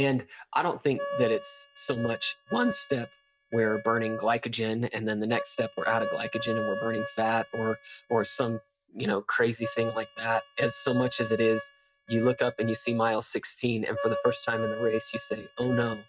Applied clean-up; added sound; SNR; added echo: neural mask model RNNoise.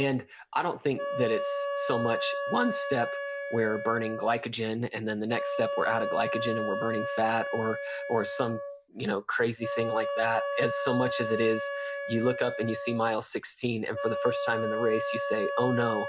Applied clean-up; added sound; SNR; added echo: none; Wind instrument, woodwind instrument; 3 dB; none.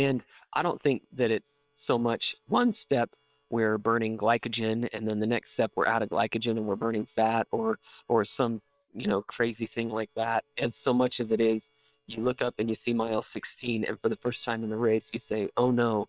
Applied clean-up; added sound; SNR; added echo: neural separator model SepFormer WHAM!.